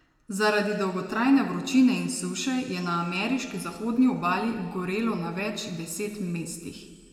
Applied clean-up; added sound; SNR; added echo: none; none; none; reverberation time 2.0 s.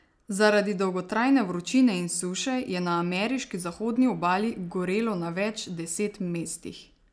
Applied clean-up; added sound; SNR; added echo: none; none; none; none.